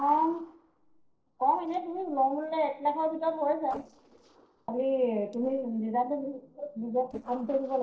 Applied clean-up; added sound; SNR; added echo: neural separator model SepFormer DNS4.